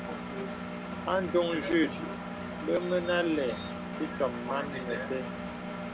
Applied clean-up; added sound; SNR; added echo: none; Engine; 5 dB; none.